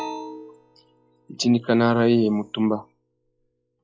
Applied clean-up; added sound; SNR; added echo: classical method log-MMSE.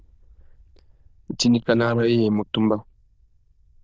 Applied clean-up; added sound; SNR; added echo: neural diffusion model UNIVERSE++.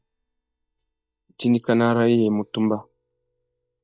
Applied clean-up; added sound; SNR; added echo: neural mask model DeepFilterNet 3.